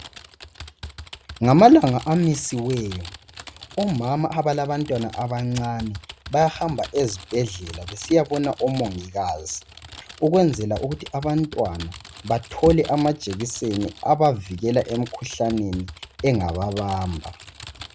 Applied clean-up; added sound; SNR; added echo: none; Typing; 18 dB; none.